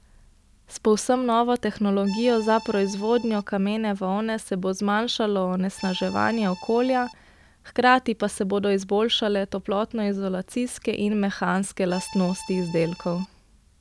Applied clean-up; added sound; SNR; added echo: none; Accordion; 17 dB; none.